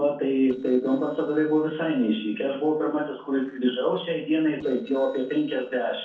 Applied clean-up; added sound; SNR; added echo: neural separator model SepFormer DNS4.